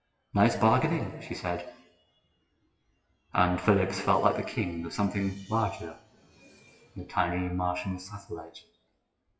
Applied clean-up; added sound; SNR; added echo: classical method WPE with log-MMSE.